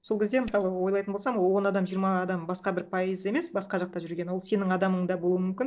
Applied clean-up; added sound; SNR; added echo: neural separator model SepFormer DNS4.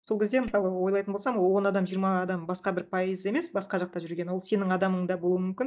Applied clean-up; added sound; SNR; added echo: neural mask model DeepFilterNet 3.